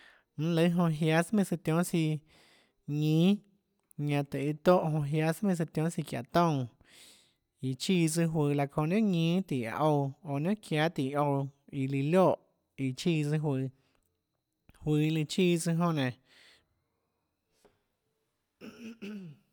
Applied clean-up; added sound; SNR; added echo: none; none; none; none.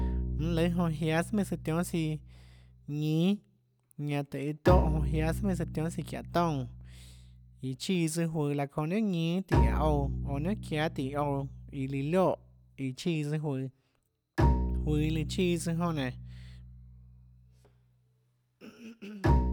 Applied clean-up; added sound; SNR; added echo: none; Bowed string instrument; 2 dB; none.